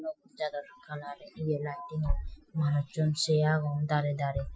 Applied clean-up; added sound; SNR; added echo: classical method Wiener filter.